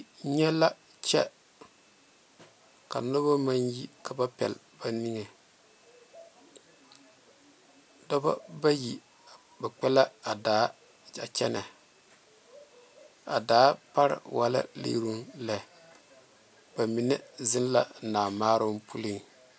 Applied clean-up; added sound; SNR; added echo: none; none; none; none.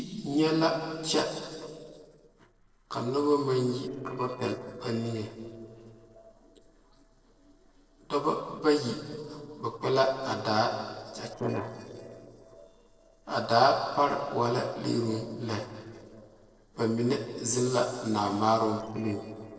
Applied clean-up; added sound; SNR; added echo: neural separator model SepFormer DNS4.